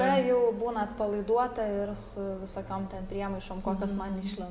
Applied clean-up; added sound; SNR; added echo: none; none; none; none.